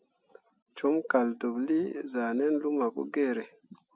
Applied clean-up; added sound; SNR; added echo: none; none; none; none.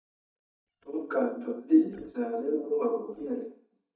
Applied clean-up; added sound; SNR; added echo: neural mask model DeepFilterNet 3.